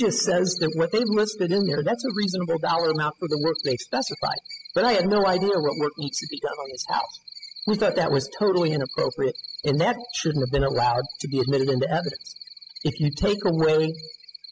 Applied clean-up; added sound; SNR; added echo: classical method spectral subtraction.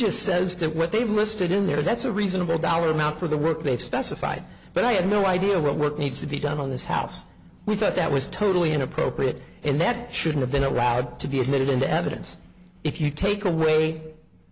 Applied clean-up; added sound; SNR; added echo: none; none; none; none.